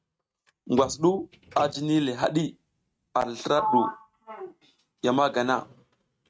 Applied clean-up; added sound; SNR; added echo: neural mask model RNNoise.